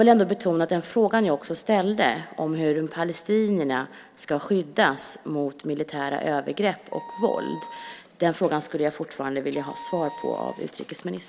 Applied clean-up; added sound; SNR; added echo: none; Wind instrument, woodwind instrument; 14 dB; none.